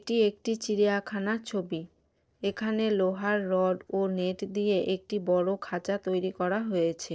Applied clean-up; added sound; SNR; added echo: neural separator model SepFormer DNS4.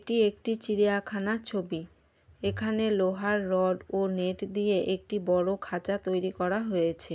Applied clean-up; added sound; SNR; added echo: none; Bowed string instrument; 16 dB; none.